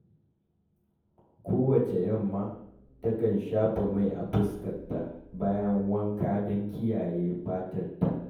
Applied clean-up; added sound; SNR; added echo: none; none; none; reverberation time 0.9 s.